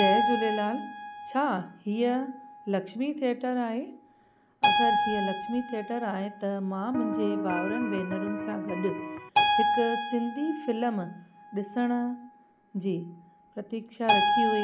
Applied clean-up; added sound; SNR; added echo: none; Electric guitar + Keyboard (musical); 0 dB; none.